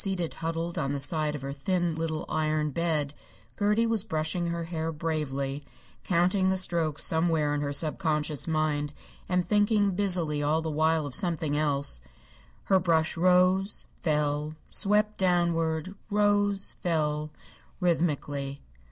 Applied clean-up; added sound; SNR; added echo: none; none; none; none.